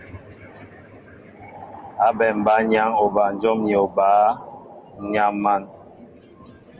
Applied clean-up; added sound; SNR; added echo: none; none; none; none.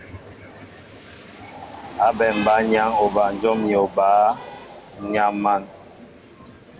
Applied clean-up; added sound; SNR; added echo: none; Rain; 19 dB; none.